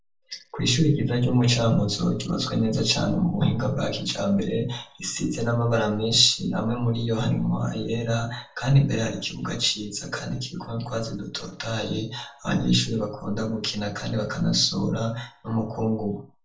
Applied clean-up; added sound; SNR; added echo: none; none; none; reverberation time 0.4 s.